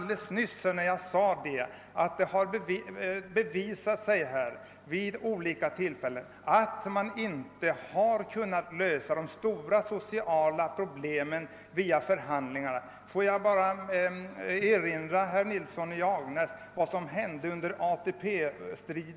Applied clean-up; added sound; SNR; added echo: none; none; none; none.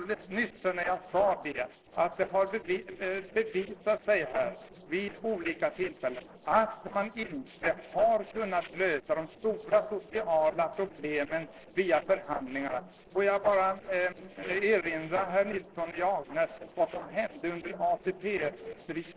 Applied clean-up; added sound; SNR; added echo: neural separator model SepFormer DNS4.